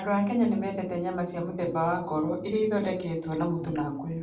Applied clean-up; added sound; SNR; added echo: none; Bass guitar; 18 dB; reverberation time 0.4 s.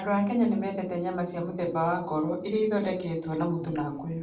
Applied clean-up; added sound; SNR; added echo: neural separator model SepFormer DNS4.